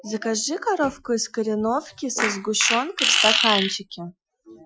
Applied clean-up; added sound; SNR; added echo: classical method Wiener filter.